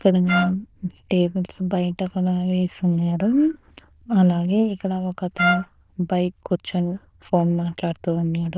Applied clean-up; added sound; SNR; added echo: neural diffusion model UNIVERSE++.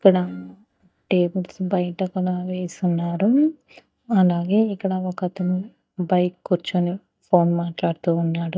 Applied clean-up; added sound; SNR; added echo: neural mask model DeepFilterNet 3.